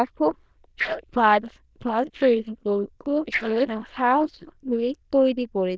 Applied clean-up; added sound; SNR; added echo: neural diffusion model UNIVERSE++.